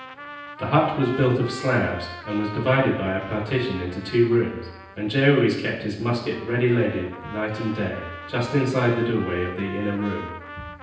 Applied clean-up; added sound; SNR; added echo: none; Trumpet; 15 dB; reverberation time 0.9 s.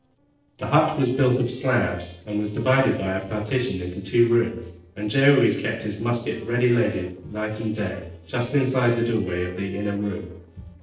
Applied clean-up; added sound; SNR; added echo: neural separator model SepFormer DNS4.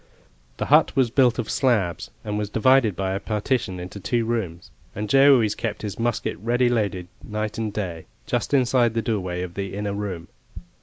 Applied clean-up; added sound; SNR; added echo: none; none; none; none.